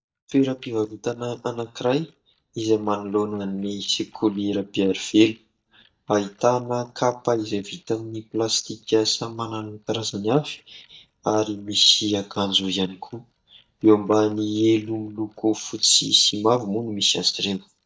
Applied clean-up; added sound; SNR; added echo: neural mask model DeepFilterNet 3.